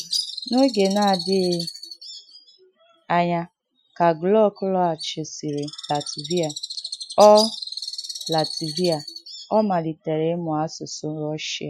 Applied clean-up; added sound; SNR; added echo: classical method Wiener filter.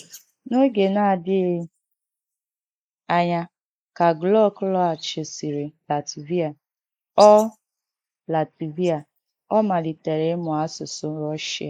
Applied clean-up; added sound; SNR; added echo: neural mask model Resemble Enhance denoiser.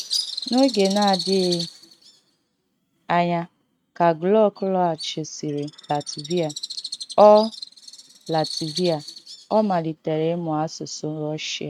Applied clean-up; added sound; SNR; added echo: neural mask model RNNoise.